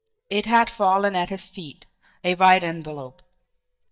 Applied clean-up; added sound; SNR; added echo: neural mask model DeepFilterNet 3.